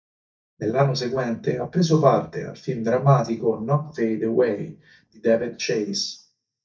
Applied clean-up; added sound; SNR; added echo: neural mask model DeepFilterNet 3.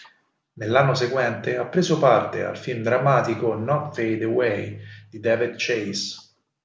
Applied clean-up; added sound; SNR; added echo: none; none; none; none.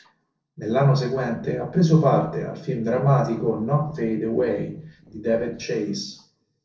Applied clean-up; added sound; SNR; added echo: neural separator model SepFormer DNS4.